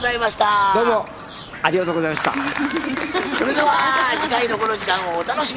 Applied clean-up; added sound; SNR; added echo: none; Bird vocalization, bird call, bird song; 15 dB; none.